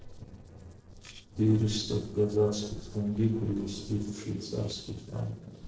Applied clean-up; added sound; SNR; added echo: neural separator model SepFormer DNS4.